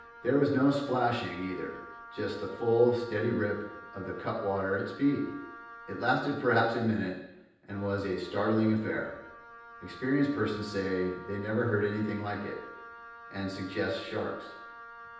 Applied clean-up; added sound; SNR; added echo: none; Wind instrument, woodwind instrument; 17 dB; reverberation time 0.9 s.